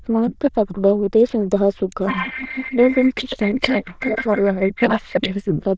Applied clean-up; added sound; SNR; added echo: neural diffusion model UNIVERSE++.